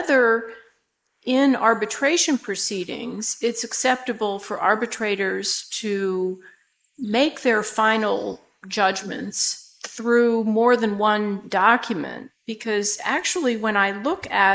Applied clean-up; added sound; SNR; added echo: neural mask model Resemble Enhance denoiser.